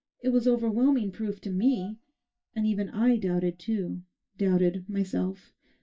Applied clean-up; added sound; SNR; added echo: neural mask model DeepFilterNet 3.